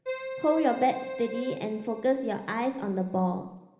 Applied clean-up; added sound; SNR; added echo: none; Keyboard (musical); 11 dB; reverberation time 1.1 s.